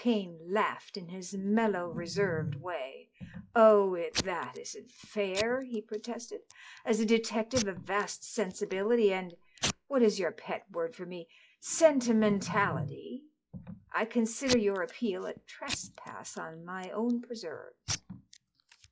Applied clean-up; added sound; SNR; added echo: classical method log-MMSE.